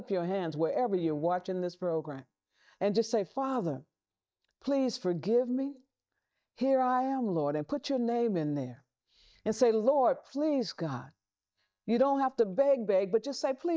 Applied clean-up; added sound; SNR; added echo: neural mask model DeepFilterNet 3.